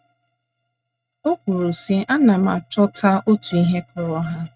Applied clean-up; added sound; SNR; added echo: neural mask model RNNoise.